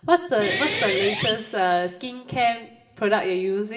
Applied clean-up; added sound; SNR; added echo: none; Guitar; 5 dB; reverberation time 1.4 s.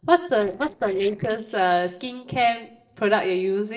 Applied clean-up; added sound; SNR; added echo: neural separator model SepFormer DNS4.